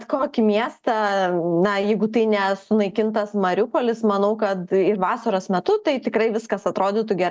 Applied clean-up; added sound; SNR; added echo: none; none; none; none.